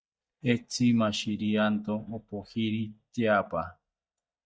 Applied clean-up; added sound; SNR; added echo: neural mask model DeepFilterNet 3.